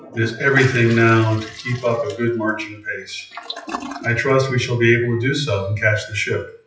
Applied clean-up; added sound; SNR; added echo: classical method WPE with log-MMSE.